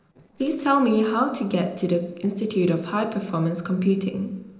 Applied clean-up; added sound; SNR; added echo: neural separator model SepFormer DNS4.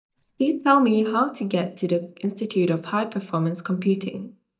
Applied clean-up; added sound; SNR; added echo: neural mask model DeepFilterNet 3.